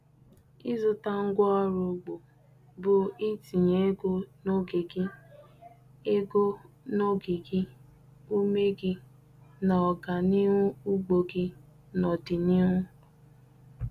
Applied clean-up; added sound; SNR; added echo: none; none; none; none.